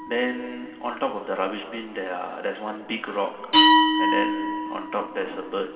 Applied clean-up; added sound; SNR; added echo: none; Glass; -4 dB; reverberation time 2.0 s.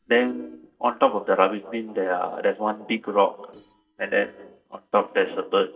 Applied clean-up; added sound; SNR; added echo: neural mask model DeepFilterNet 3.